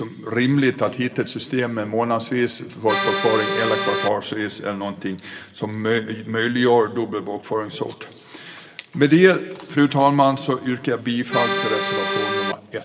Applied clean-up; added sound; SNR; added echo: none; Accordion; 0 dB; reverberation time 1.9 s.